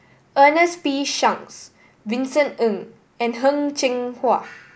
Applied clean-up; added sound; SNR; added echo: none; none; none; none.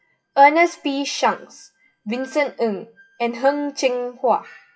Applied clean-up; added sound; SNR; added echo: classical method WPE with log-MMSE.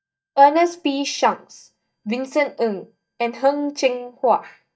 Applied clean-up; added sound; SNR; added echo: neural mask model DeepFilterNet 3.